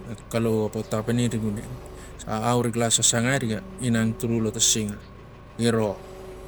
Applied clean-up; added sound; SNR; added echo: none; Engine; 16 dB; none.